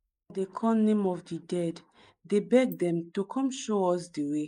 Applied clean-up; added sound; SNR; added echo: neural mask model Resemble Enhance denoiser.